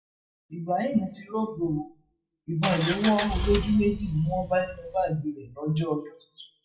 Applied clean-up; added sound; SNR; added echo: classical method WPE with log-MMSE.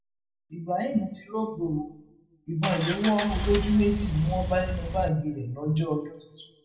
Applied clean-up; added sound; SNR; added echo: none; Engine; 2 dB; reverberation time 0.5 s.